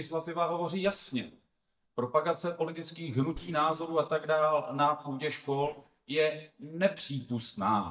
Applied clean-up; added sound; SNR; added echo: neural mask model DeepFilterNet 3.